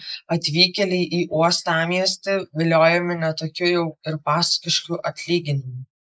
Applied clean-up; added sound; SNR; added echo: neural mask model Resemble Enhance denoiser.